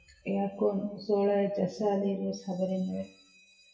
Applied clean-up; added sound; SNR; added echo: classical method WPE with log-MMSE.